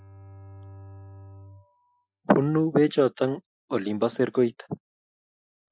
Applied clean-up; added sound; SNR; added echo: classical method Wiener filter.